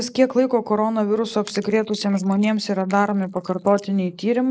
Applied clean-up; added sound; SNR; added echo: neural mask model Resemble Enhance denoiser.